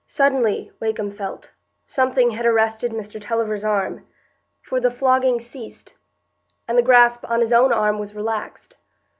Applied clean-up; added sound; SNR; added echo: none; none; none; none.